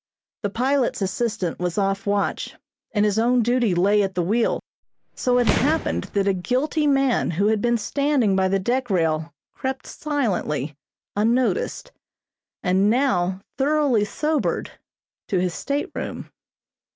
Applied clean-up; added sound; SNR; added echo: none; Fireworks; 7 dB; none.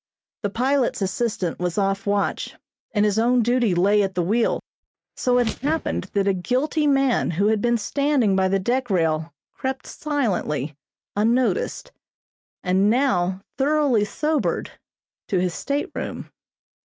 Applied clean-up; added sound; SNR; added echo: neural mask model RNNoise.